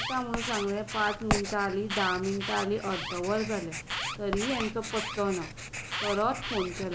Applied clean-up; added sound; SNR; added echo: none; Alarm + Writing; 4 dB; none.